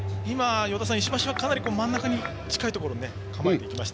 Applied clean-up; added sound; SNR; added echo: none; none; none; none.